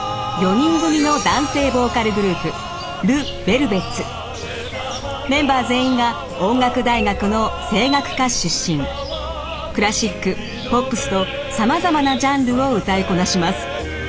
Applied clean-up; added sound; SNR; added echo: none; Chirp, tweet; 14 dB; none.